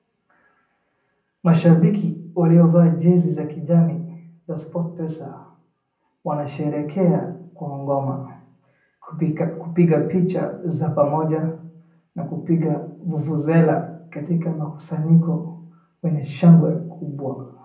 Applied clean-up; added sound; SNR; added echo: none; none; none; reverberation time 0.6 s.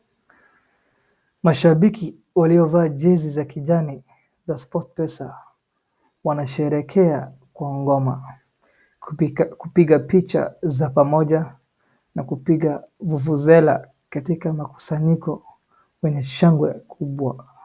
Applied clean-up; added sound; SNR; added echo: none; none; none; none.